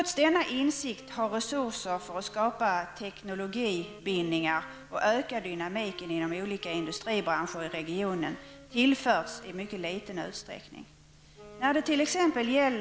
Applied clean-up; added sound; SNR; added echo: none; Wind instrument, woodwind instrument; 20 dB; none.